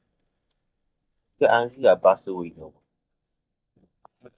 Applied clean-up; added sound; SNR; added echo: neural mask model DeepFilterNet 3.